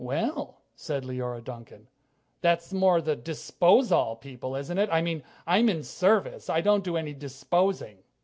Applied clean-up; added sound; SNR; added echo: none; none; none; none.